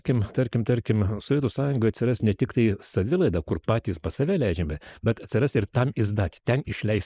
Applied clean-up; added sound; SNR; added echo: neural mask model Resemble Enhance denoiser.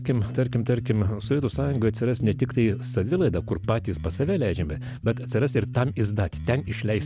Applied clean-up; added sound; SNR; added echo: none; Bass guitar; 9 dB; none.